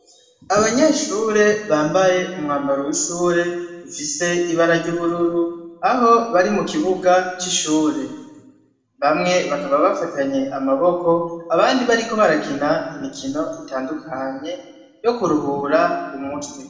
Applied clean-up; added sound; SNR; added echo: none; none; none; reverberation time 1.1 s.